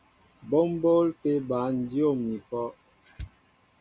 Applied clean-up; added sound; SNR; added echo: none; none; none; none.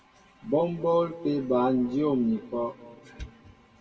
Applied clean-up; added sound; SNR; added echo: none; none; none; reverberation time 1.7 s.